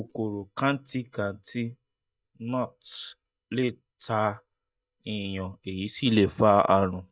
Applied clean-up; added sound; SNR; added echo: neural mask model DeepFilterNet 3.